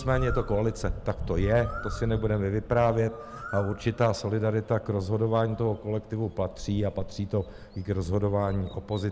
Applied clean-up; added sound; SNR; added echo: none; Bird; 10 dB; none.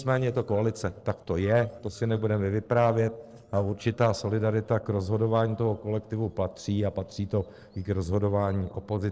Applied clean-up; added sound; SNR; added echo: neural separator model SepFormer DNS4.